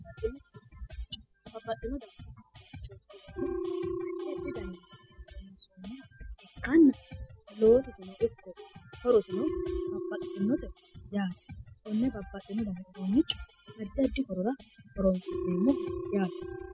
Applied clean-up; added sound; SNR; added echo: classical method spectral subtraction.